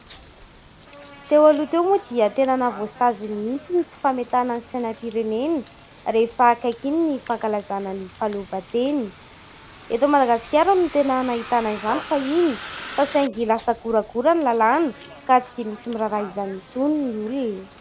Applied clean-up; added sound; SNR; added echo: none; Bus; 18 dB; none.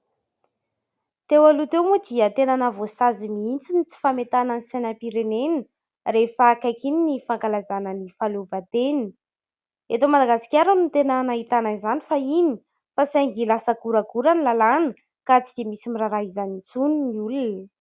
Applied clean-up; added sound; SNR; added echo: none; none; none; none.